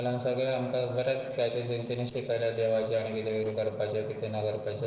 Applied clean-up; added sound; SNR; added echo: neural separator model SepFormer DNS4.